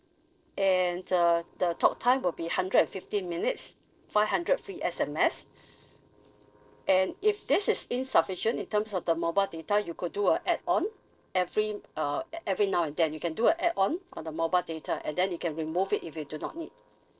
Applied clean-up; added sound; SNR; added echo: neural separator model SepFormer DNS4.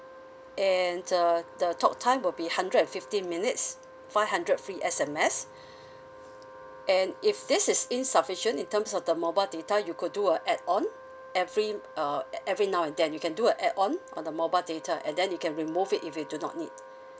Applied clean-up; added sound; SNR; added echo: none; Wind instrument, woodwind instrument; 18 dB; none.